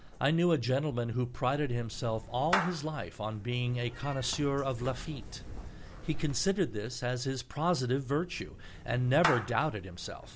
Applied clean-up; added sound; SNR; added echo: none; Meow / Clapping; 10 dB; none.